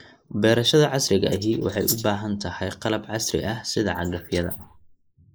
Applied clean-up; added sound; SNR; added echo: neural mask model Resemble Enhance denoiser.